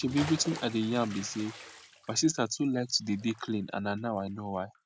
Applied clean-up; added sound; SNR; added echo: none; Bathtub (filling or washing) / Splash, splatter; 15 dB; none.